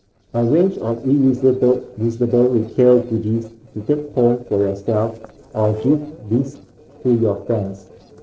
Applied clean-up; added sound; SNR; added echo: neural separator model SepFormer DNS4.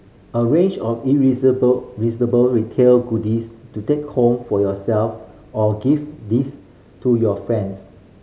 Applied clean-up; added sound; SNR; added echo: none; none; none; none.